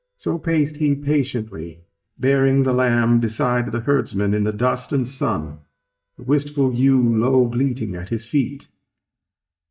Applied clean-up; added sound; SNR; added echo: neural mask model DeepFilterNet 3.